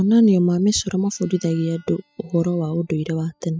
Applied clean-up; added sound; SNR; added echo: classical method spectral subtraction.